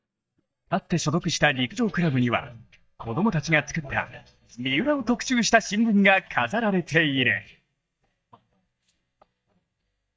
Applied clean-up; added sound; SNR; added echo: neural mask model DeepFilterNet 3.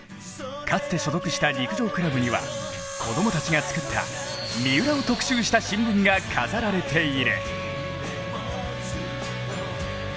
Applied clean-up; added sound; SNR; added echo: none; Wind instrument, woodwind instrument + Sawing; 11 dB; none.